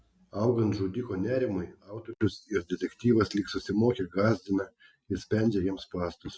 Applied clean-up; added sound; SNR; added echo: none; none; none; none.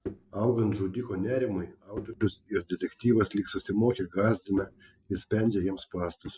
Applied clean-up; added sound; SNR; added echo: neural separator model SepFormer DNS4.